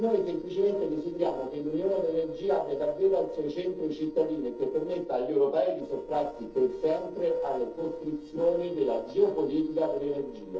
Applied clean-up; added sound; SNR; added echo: neural separator model SepFormer DNS4.